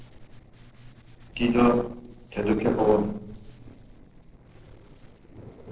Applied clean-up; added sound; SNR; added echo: neural separator model SepFormer DNS4.